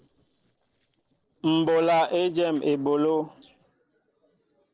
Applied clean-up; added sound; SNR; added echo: neural separator model SepFormer DNS4.